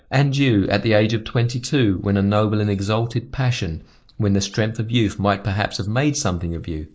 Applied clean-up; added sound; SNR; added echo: neural mask model Resemble Enhance denoiser.